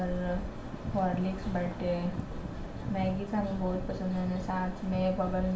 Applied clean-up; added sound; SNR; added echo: none; Bird; 9 dB; reverberation time 0.4 s.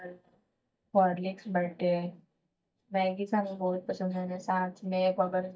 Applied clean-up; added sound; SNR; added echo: neural mask model DeepFilterNet 3.